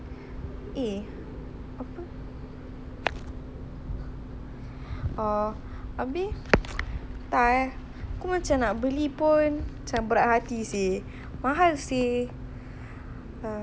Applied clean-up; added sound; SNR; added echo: none; none; none; none.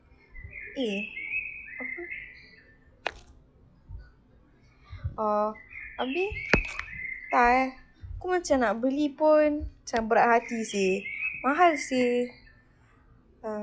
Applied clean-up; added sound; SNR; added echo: classical method log-MMSE.